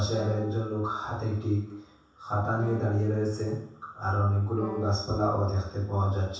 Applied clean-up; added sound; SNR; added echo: none; Wind instrument, woodwind instrument; 14 dB; reverberation time 0.7 s.